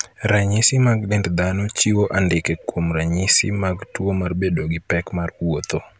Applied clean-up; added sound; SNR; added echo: none; none; none; none.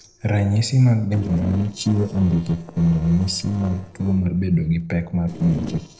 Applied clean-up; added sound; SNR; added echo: neural separator model SepFormer DNS4.